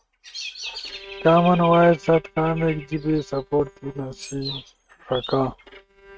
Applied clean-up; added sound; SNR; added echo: neural mask model RNNoise.